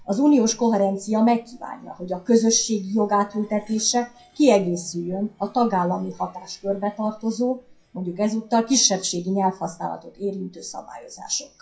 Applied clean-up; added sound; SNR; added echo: classical method WPE with log-MMSE.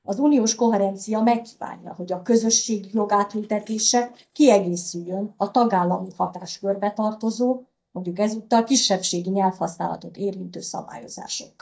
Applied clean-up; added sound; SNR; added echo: neural mask model DeepFilterNet 3.